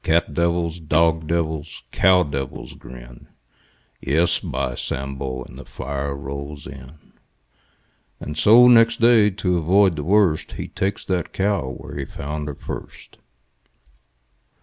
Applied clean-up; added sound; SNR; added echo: none; Telephone; 17 dB; none.